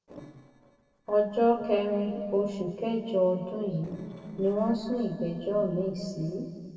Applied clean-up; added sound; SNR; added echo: neural separator model SepFormer DNS4.